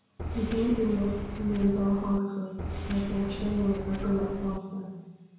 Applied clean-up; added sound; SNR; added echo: none; Subway, metro, underground; 6 dB; reverberation time 1.0 s.